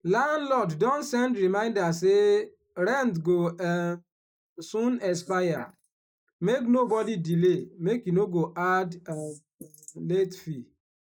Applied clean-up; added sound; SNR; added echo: neural mask model Resemble Enhance denoiser.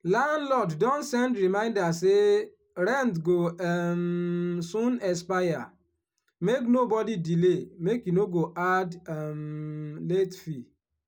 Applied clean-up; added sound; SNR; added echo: none; none; none; none.